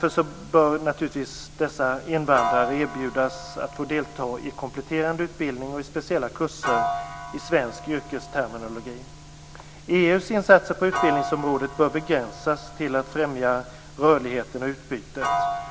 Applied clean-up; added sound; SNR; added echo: none; Piano; 8 dB; none.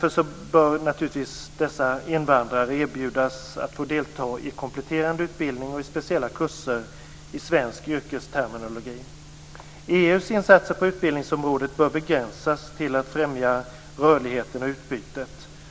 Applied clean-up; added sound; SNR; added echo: none; none; none; none.